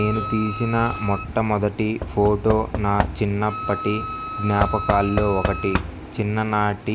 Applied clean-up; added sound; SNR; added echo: none; Knock / Wood + Wind instrument, woodwind instrument; 7 dB; none.